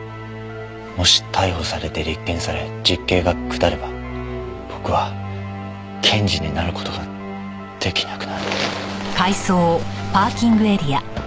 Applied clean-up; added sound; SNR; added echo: none; none; none; none.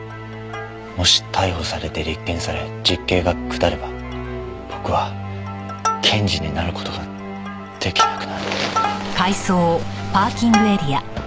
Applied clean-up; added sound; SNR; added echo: none; Plucked string instrument; 8 dB; none.